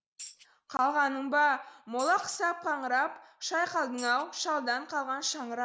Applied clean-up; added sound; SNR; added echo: none; Tambourine; 19 dB; none.